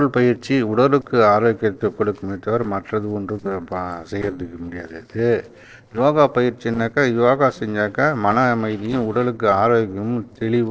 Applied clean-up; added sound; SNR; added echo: neural separator model SepFormer DNS4.